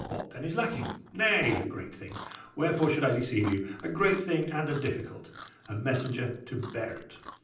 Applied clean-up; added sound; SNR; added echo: none; Chewing, mastication; 14 dB; reverberation time 0.6 s.